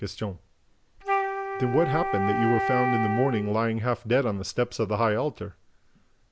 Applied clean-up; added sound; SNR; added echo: none; Wind instrument, woodwind instrument; 2 dB; none.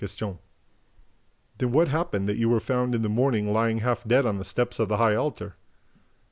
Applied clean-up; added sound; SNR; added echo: none; none; none; none.